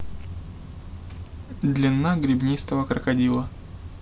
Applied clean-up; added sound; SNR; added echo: none; none; none; none.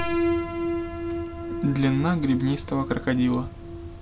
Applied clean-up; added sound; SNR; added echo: none; Piano; 4 dB; none.